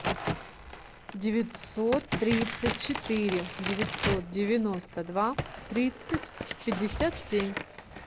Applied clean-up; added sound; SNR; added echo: none; Rattle (instrument) + Crack; 5 dB; none.